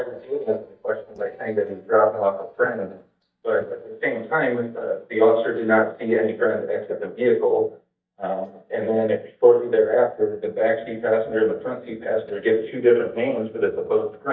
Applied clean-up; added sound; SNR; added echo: neural mask model DeepFilterNet 3.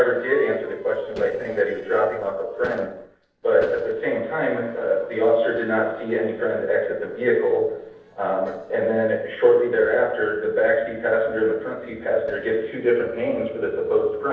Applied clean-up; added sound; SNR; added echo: neural separator model SepFormer DNS4.